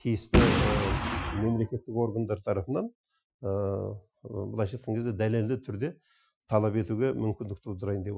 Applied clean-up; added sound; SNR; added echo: classical method Wiener filter.